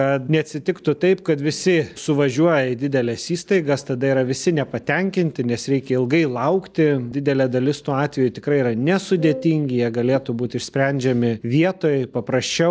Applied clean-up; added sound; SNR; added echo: neural mask model DeepFilterNet 3.